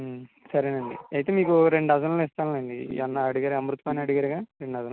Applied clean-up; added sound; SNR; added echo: none; none; none; none.